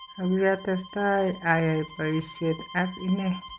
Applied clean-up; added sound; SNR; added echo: none; Bowed string instrument; 16 dB; none.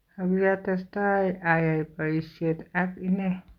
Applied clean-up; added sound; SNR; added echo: none; none; none; none.